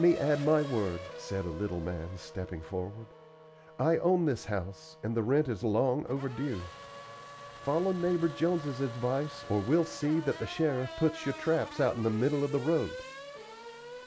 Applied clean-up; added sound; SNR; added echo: none; Race car, auto racing / Accelerating, revving, vroom; 14 dB; none.